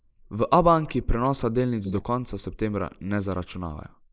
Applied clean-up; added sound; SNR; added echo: neural mask model Resemble Enhance denoiser.